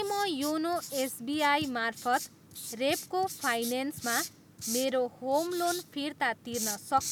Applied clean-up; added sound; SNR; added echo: none; Writing; 10 dB; none.